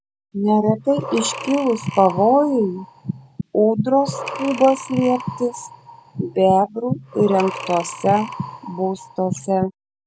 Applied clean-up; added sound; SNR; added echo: none; Breathing; 10 dB; none.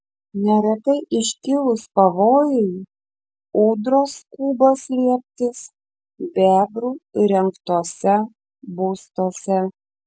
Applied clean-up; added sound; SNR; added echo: none; none; none; none.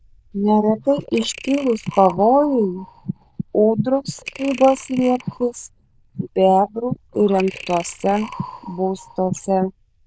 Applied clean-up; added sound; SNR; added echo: neural diffusion model UNIVERSE++.